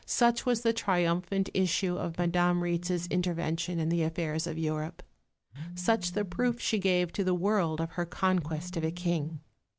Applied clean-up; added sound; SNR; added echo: none; Telephone; 11 dB; none.